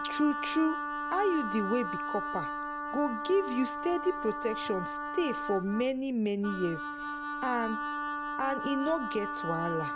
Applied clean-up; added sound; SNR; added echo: none; Wind instrument, woodwind instrument; 4 dB; none.